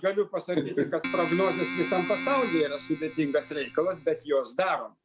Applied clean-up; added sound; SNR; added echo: none; Keyboard (musical); 8 dB; none.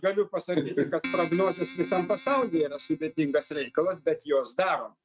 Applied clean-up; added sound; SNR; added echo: neural mask model RNNoise.